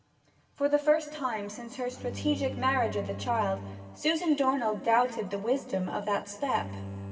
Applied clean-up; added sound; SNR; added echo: none; Bowed string instrument; 13 dB; reverberation time 1.9 s.